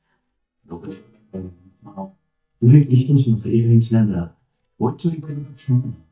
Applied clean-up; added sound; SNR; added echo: neural mask model DeepFilterNet 3.